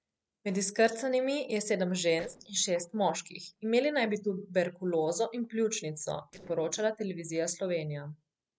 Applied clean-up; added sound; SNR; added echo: neural separator model SepFormer DNS4.